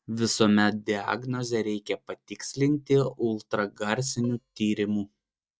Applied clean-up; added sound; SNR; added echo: neural mask model DeepFilterNet 3.